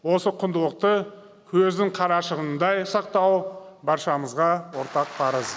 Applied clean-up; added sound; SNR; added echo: none; none; none; none.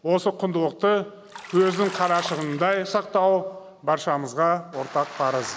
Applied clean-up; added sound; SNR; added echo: none; Bathtub (filling or washing); 15 dB; none.